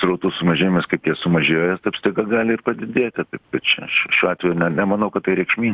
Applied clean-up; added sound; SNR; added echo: none; none; none; none.